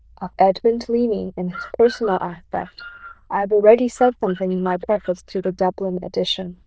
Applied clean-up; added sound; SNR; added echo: neural diffusion model UNIVERSE++.